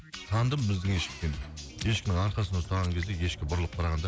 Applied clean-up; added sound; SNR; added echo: none; Drill + Raindrop; 19 dB; none.